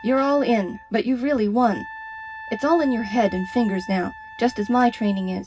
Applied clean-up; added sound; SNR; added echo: none; Wind instrument, woodwind instrument; 16 dB; reverberation time 0.4 s.